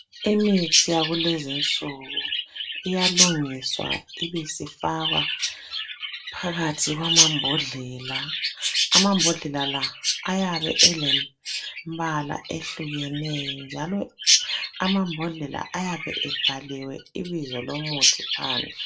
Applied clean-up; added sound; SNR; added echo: none; Chirp, tweet; -2 dB; reverberation time 0.2 s.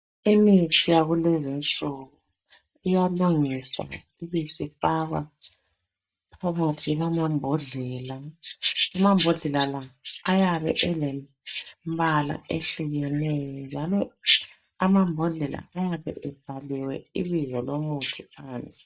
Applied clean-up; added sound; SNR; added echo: neural mask model DeepFilterNet 3.